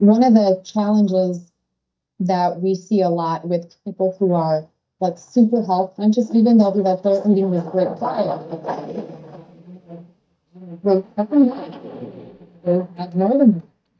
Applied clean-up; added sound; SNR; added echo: neural mask model DeepFilterNet 3.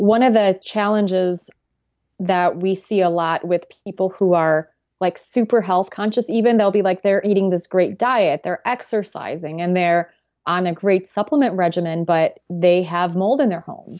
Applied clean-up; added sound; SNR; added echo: none; none; none; none.